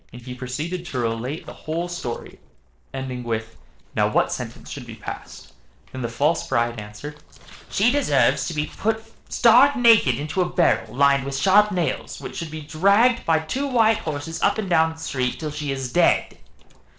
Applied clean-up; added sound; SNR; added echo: neural separator model SepFormer DNS4.